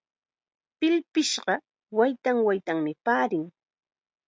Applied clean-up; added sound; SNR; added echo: none; none; none; none.